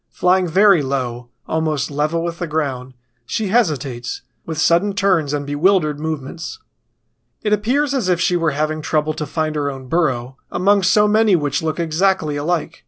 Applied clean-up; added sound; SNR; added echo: none; none; none; none.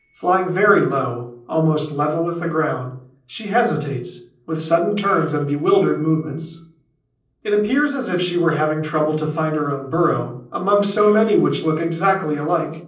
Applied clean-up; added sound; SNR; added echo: neural separator model SepFormer DNS4.